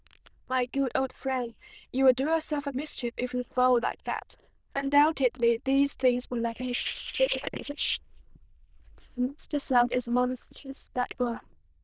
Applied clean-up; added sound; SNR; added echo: neural diffusion model UNIVERSE++.